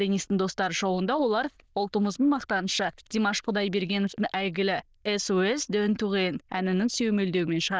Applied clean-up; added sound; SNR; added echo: neural diffusion model UNIVERSE++.